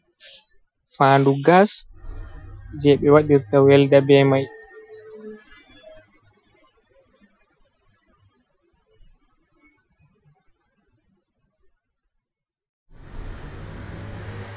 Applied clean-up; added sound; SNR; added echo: classical method Wiener filter.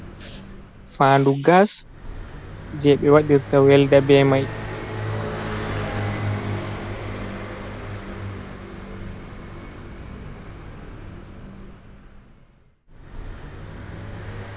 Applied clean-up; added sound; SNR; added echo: none; Car passing by; 9 dB; none.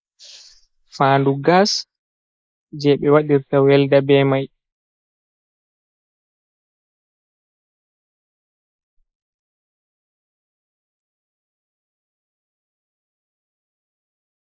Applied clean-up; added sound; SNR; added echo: neural mask model Resemble Enhance denoiser.